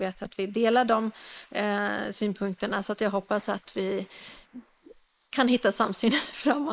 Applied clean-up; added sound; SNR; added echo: neural mask model Resemble Enhance denoiser.